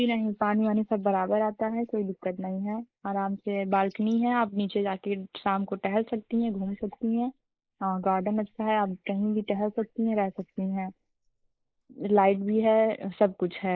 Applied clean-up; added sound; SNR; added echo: neural mask model Resemble Enhance denoiser.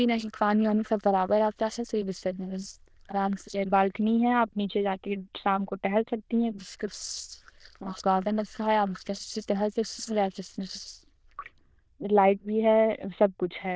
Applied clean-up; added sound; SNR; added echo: neural diffusion model UNIVERSE++.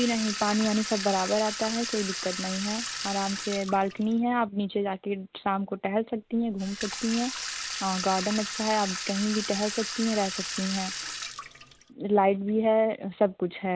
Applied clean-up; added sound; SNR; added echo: none; Sink (filling or washing) / Water tap, faucet; 8 dB; none.